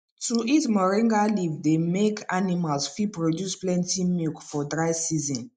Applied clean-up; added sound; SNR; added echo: neural mask model Resemble Enhance denoiser.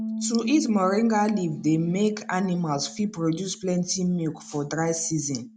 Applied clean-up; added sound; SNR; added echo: none; Bass guitar; 12 dB; none.